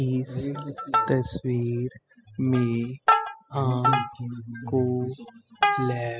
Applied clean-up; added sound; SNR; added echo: classical method spectral subtraction.